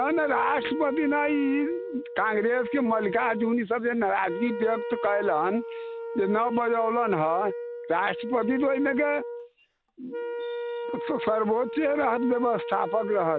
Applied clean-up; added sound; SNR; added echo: none; Wind instrument, woodwind instrument; 8 dB; none.